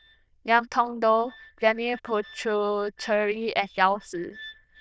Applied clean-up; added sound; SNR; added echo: neural diffusion model UNIVERSE++.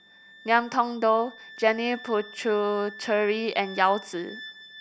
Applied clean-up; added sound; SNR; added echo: none; Wind instrument, woodwind instrument; 18 dB; none.